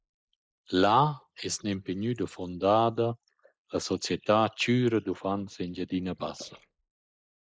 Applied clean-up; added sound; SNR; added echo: neural mask model Resemble Enhance denoiser.